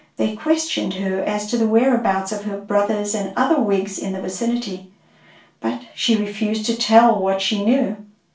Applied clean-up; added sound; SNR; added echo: none; none; none; reverberation time 0.3 s.